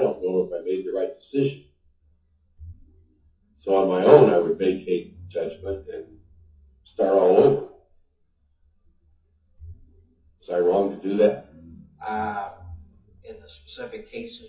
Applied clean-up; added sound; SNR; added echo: classical method WPE with log-MMSE.